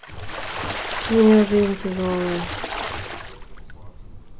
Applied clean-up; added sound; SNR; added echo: none; Water / Splash, splatter; 9 dB; none.